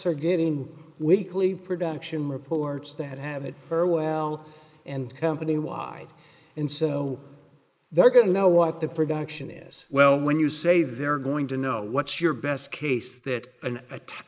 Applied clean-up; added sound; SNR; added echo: neural mask model Resemble Enhance denoiser.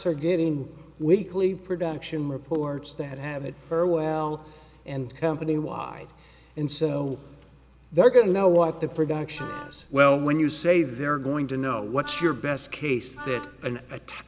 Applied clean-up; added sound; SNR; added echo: none; Wind instrument, woodwind instrument; 16 dB; none.